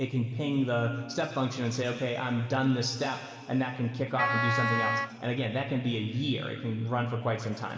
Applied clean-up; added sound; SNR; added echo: none; Wind instrument, woodwind instrument; 0 dB; reverberation time 2.5 s.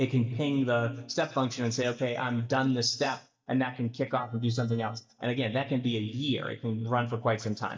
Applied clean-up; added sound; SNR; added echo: neural mask model DeepFilterNet 3.